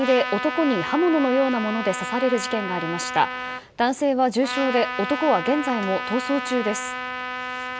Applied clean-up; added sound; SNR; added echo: none; Trumpet; 7 dB; none.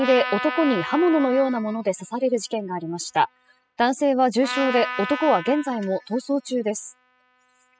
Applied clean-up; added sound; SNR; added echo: classical method spectral subtraction.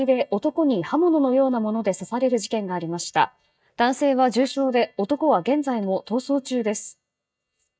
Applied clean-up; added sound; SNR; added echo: neural mask model DeepFilterNet 3.